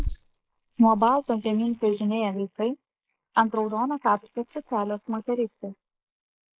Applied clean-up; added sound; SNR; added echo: neural mask model Resemble Enhance denoiser.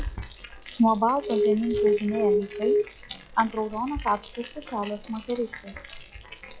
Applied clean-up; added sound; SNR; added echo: classical method log-MMSE.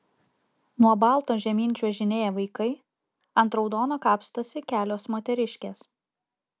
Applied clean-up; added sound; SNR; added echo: none; none; none; none.